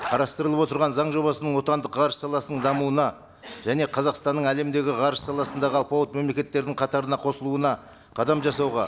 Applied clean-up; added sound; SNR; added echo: none; Zipper (clothing); 19 dB; none.